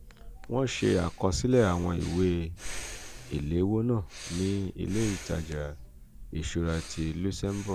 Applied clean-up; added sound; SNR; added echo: none; Breathing; 12 dB; none.